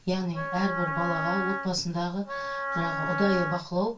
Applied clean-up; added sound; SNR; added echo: none; Wind instrument, woodwind instrument; 3 dB; reverberation time 0.2 s.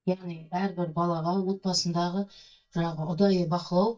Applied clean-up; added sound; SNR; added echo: neural mask model DeepFilterNet 3.